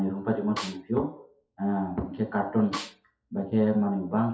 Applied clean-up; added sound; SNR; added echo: classical method WPE with log-MMSE.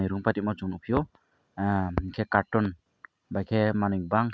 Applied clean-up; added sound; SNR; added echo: none; none; none; none.